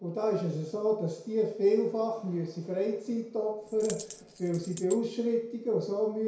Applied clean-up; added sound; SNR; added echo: none; Coin (dropping); 16 dB; reverberation time 0.5 s.